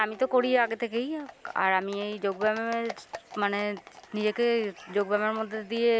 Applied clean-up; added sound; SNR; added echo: none; Livestock, farm animals, working animals; 20 dB; none.